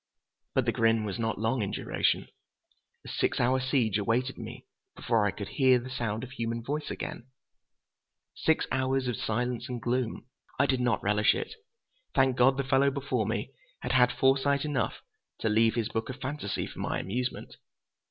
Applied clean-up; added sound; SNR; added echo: none; none; none; none.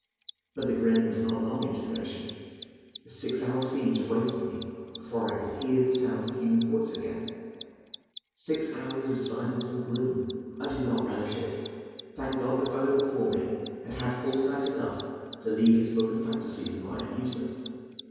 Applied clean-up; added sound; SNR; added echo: none; Mechanisms; 18 dB; reverberation time 2.2 s.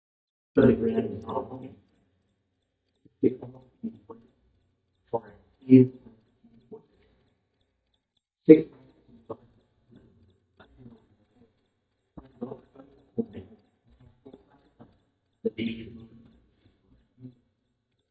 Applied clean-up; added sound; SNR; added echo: neural mask model DeepFilterNet 3.